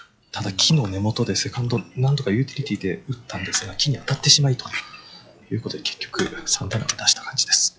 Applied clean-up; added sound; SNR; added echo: classical method log-MMSE.